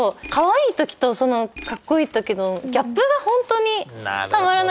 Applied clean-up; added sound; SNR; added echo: none; none; none; none.